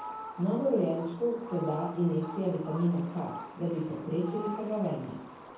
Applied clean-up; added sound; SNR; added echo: none; Fowl; 13 dB; reverberation time 0.9 s.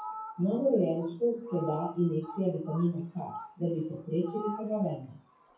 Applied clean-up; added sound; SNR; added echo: classical method WPE with log-MMSE.